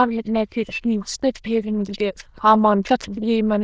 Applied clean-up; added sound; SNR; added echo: neural diffusion model UNIVERSE++.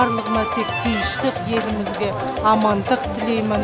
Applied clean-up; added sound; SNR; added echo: none; none; none; none.